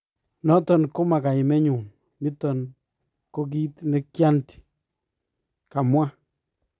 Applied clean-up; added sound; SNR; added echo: none; none; none; none.